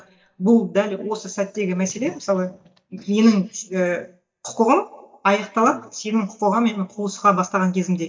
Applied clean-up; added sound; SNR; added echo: neural mask model DeepFilterNet 3.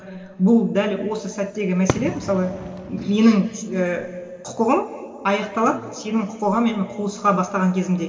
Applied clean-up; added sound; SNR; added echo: none; Fireworks; 11 dB; reverberation time 2.2 s.